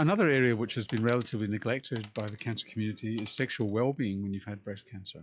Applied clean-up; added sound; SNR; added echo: classical method log-MMSE.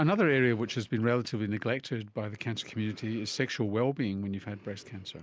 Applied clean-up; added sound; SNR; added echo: none; none; none; none.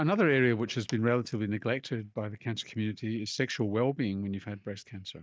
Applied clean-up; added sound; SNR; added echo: neural mask model DeepFilterNet 3.